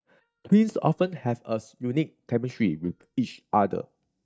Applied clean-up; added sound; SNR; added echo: neural mask model DeepFilterNet 3.